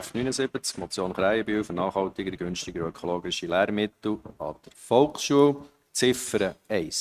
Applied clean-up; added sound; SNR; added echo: neural mask model RNNoise.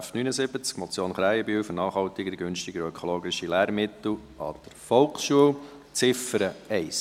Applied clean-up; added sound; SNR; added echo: none; none; none; none.